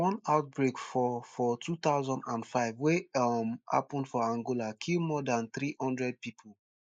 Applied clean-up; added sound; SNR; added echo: neural mask model Resemble Enhance denoiser.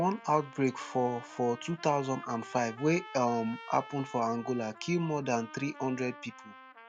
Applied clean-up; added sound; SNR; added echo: none; Trumpet; 17 dB; none.